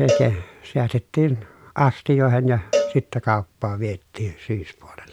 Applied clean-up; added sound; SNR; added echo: none; Cowbell; 7 dB; none.